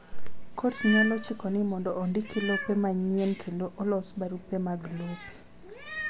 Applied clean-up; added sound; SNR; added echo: none; Meow; 10 dB; none.